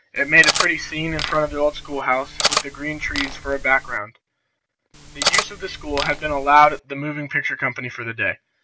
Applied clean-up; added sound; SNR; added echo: none; Cutlery, silverware; 4 dB; none.